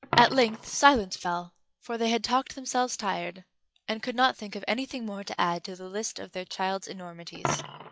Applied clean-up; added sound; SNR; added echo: classical method log-MMSE.